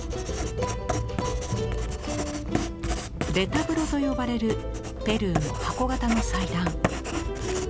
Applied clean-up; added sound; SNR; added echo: none; Writing; 3 dB; none.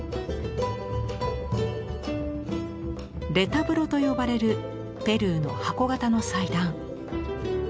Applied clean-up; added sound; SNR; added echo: none; none; none; none.